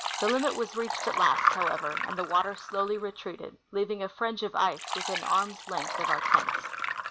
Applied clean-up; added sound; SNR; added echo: none; Liquid; 2 dB; none.